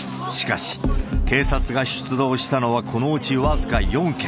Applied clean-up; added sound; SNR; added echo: none; Fireworks; 19 dB; none.